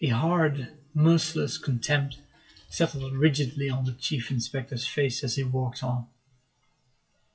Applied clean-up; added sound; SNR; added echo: classical method WPE with log-MMSE.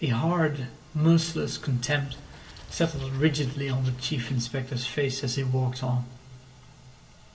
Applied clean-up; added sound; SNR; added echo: none; Wild animals; 19 dB; reverberation time 1.6 s.